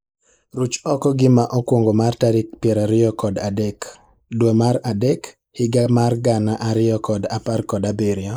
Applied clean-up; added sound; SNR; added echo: neural mask model Resemble Enhance denoiser.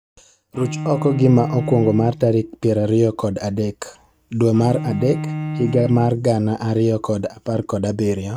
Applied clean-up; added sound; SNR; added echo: neural mask model RNNoise.